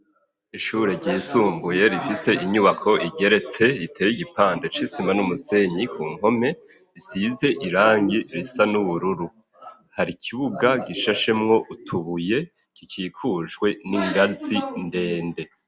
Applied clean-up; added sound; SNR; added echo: none; none; none; none.